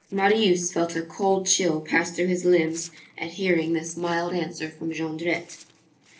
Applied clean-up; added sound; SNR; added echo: neural separator model SepFormer DNS4.